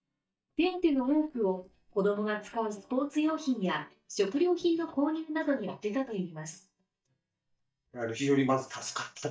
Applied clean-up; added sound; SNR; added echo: neural mask model DeepFilterNet 3.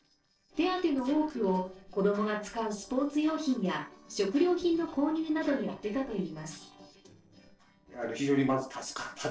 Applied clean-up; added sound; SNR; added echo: neural separator model SepFormer DNS4.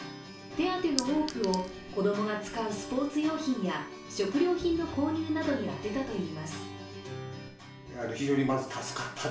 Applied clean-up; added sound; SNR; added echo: none; Chink, clink; 8 dB; reverberation time 0.3 s.